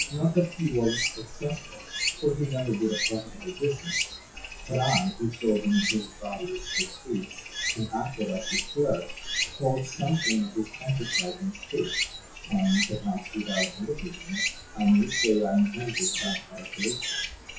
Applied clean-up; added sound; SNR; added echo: classical method WPE with log-MMSE.